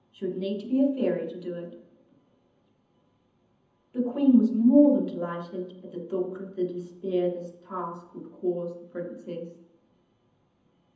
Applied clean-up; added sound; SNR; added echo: none; none; none; reverberation time 0.8 s.